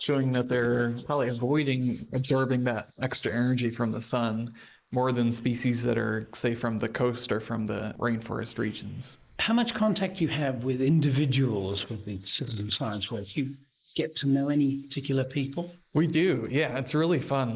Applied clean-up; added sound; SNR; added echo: neural mask model Resemble Enhance denoiser.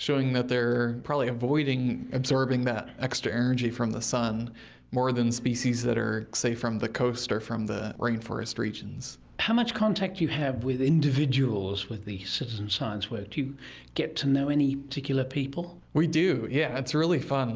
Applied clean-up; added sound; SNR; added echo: none; none; none; none.